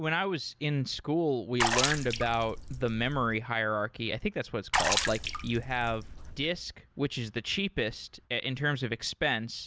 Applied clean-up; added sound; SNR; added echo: none; Water / Splash, splatter; 1 dB; none.